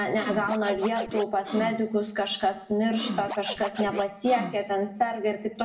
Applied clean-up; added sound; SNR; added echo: none; Scratching (performance technique); 10 dB; reverberation time 0.7 s.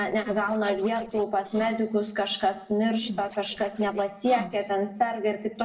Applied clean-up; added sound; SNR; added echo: neural separator model SepFormer DNS4.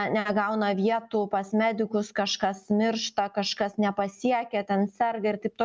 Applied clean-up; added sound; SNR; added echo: none; none; none; none.